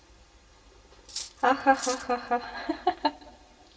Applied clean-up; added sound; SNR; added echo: none; Cutlery, silverware; 11 dB; reverberation time 2.9 s.